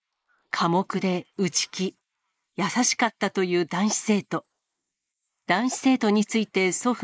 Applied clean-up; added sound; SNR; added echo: neural mask model Resemble Enhance denoiser.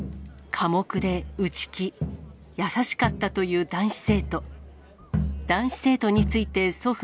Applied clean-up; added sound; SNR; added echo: none; Crowd; 7 dB; none.